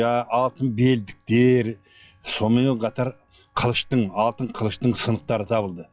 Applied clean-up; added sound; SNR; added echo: classical method log-MMSE.